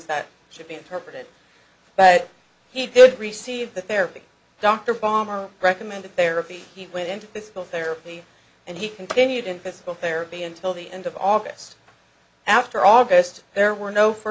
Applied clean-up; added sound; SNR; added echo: none; none; none; none.